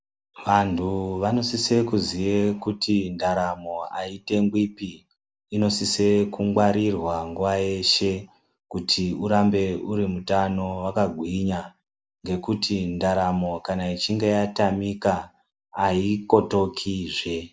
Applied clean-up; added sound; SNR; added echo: none; none; none; none.